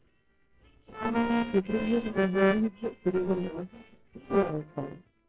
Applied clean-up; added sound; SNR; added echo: neural separator model SepFormer WHAMR!.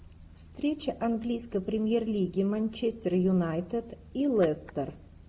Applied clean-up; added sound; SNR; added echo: none; none; none; none.